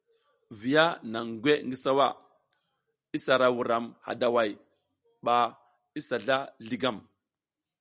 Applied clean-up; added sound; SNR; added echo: none; none; none; none.